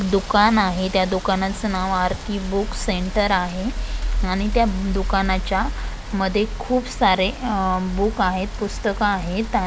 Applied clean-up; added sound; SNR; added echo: none; Rain; 18 dB; none.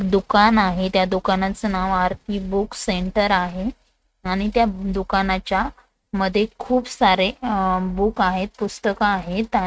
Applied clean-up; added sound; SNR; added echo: neural mask model RNNoise.